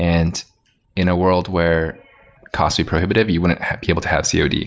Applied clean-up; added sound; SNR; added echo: none; none; none; none.